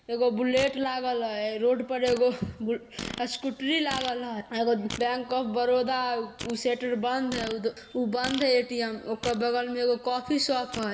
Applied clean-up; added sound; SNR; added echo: none; Fart; 15 dB; reverberation time 1.3 s.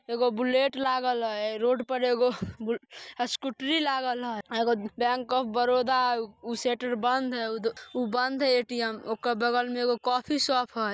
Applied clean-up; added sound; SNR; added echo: none; none; none; none.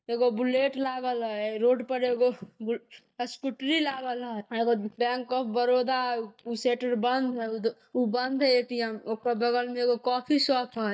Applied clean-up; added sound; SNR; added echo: neural mask model DeepFilterNet 3.